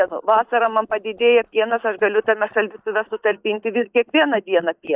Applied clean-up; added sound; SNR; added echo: neural mask model DeepFilterNet 3.